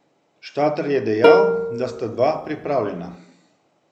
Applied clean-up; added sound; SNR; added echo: none; Plucked string instrument; -3 dB; none.